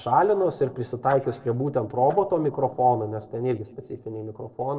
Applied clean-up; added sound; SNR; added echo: neural separator model SepFormer DNS4.